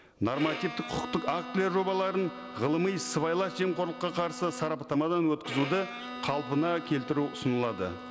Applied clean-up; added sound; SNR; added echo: none; Bowed string instrument; 12 dB; none.